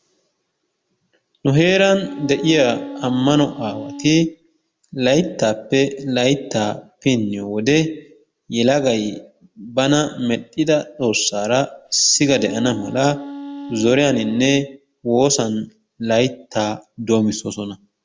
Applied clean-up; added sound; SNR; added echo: none; Wind instrument, woodwind instrument; 13 dB; none.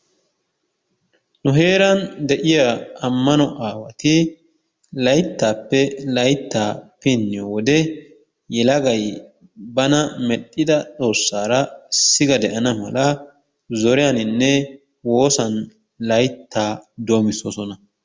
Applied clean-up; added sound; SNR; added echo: none; none; none; none.